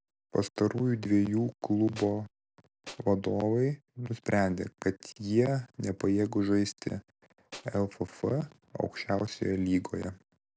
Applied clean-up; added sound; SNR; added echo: none; Tools; 17 dB; none.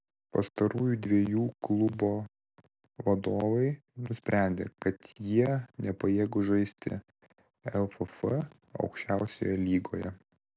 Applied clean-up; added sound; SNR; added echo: none; none; none; none.